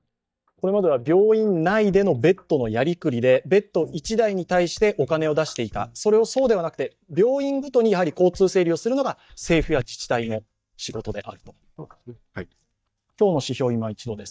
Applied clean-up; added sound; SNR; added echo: neural mask model DeepFilterNet 3.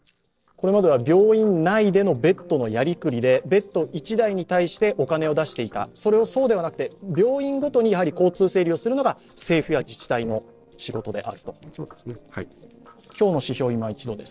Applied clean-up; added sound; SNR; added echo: neural separator model SepFormer DNS4.